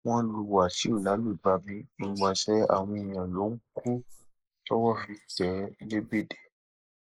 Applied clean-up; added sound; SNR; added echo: neural mask model Resemble Enhance denoiser.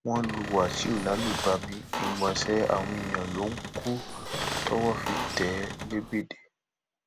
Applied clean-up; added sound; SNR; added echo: none; Squeak + Cupboard open or close / Door; 4 dB; none.